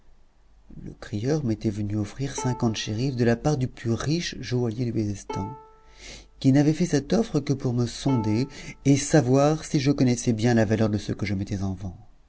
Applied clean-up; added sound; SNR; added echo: none; Bowed string instrument; 19 dB; none.